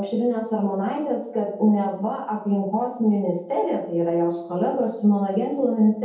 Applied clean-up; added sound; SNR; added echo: none; none; none; reverberation time 0.7 s.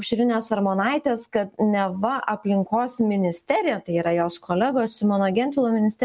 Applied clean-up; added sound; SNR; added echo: none; none; none; none.